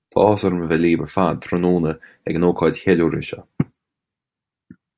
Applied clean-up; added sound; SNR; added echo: none; none; none; none.